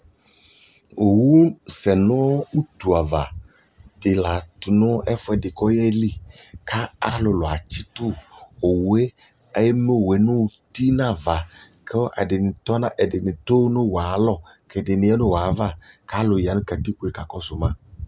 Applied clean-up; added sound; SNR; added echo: none; none; none; none.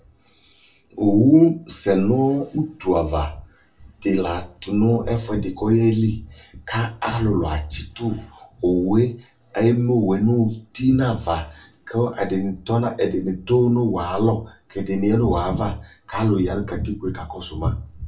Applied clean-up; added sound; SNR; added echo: none; none; none; reverberation time 0.3 s.